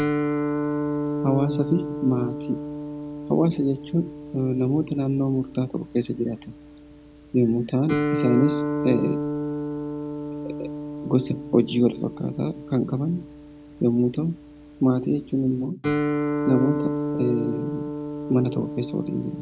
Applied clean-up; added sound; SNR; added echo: none; Guitar; 4 dB; none.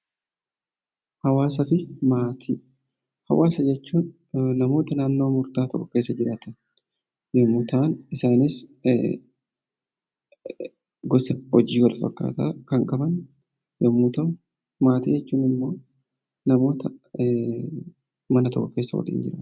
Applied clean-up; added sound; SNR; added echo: none; none; none; none.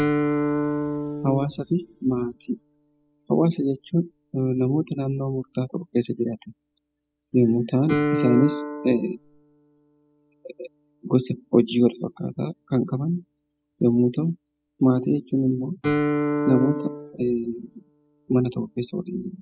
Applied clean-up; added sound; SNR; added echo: classical method spectral subtraction.